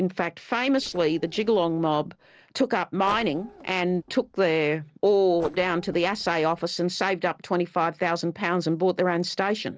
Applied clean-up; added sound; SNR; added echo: neural separator model SepFormer DNS4.